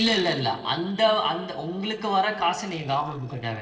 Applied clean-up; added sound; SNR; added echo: neural separator model SepFormer DNS4.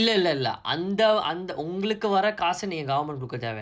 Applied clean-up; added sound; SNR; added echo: none; none; none; none.